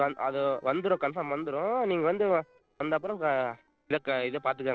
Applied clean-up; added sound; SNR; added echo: neural separator model SepFormer DNS4.